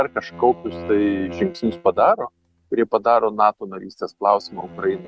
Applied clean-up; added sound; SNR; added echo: neural mask model RNNoise.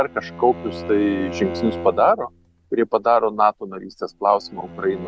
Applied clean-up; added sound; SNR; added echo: none; Bowed string instrument; 13 dB; none.